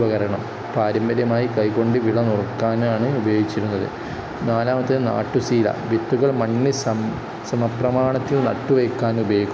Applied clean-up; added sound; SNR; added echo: none; none; none; none.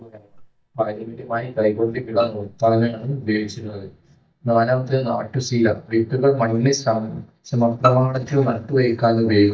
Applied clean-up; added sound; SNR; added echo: neural mask model DeepFilterNet 3.